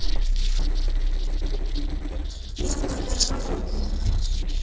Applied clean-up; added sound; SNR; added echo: neural separator model SepFormer DNS4.